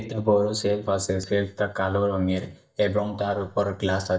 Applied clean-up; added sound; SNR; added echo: neural mask model DeepFilterNet 3.